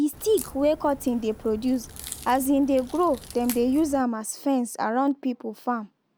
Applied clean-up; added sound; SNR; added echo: none; Crack; 16 dB; none.